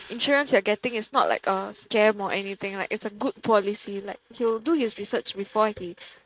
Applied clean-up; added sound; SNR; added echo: neural mask model RNNoise.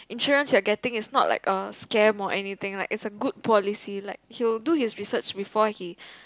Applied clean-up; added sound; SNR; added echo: none; none; none; none.